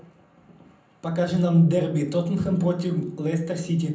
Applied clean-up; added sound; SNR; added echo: none; none; none; reverberation time 0.6 s.